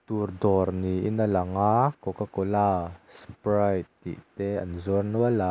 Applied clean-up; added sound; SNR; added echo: none; none; none; none.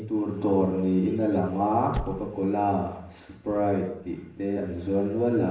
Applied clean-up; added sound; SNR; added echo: none; Squeak / Slam; 14 dB; reverberation time 0.8 s.